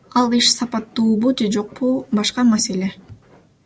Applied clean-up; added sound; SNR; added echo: none; none; none; none.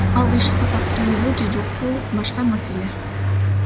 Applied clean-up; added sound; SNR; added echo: none; Car passing by; -3 dB; none.